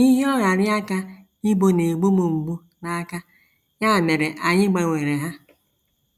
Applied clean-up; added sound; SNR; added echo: none; none; none; none.